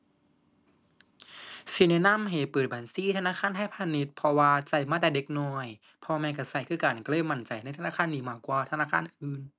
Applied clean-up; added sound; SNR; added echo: none; none; none; none.